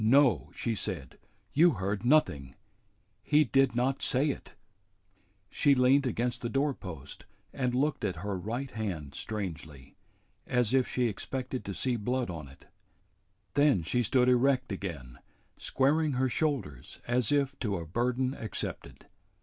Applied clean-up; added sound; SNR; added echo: none; none; none; none.